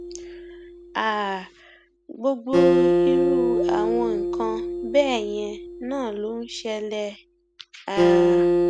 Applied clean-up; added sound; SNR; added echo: none; Acoustic guitar; -4 dB; none.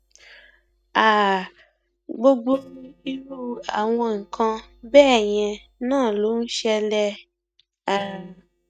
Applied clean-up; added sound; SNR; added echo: neural mask model DeepFilterNet 3.